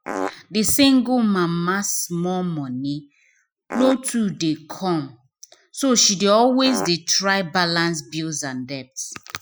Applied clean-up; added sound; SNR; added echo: classical method Wiener filter.